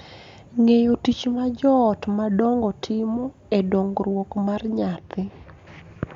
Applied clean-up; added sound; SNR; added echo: none; none; none; none.